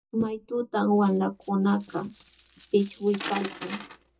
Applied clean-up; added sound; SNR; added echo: none; Coin (dropping); 13 dB; reverberation time 0.2 s.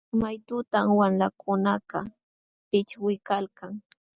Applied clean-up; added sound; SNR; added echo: none; none; none; none.